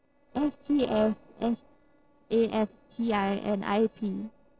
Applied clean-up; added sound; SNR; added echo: neural separator model SepFormer DNS4.